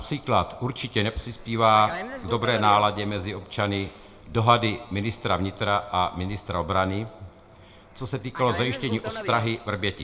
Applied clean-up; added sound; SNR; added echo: none; Fixed-wing aircraft, airplane; 15 dB; reverberation time 1.3 s.